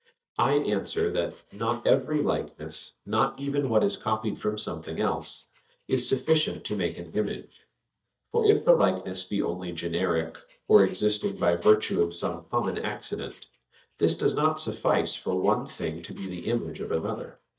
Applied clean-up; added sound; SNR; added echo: neural mask model DeepFilterNet 3.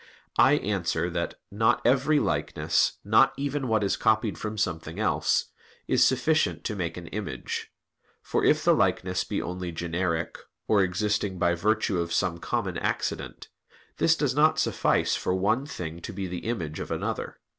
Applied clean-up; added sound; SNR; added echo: none; none; none; none.